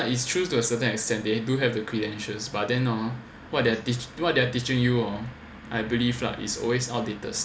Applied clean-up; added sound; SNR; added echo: none; none; none; none.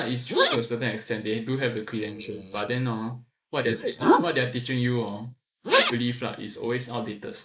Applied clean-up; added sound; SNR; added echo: neural mask model Resemble Enhance denoiser.